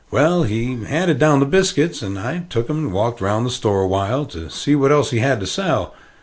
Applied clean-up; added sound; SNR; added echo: none; Squeak; 19 dB; none.